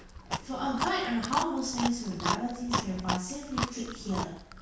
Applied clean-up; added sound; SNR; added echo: none; Chewing, mastication; 2 dB; reverberation time 0.6 s.